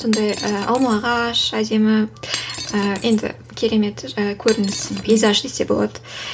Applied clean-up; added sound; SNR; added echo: none; Shatter; 15 dB; reverberation time 0.2 s.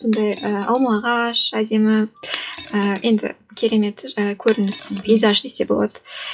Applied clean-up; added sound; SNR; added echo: classical method WPE with log-MMSE.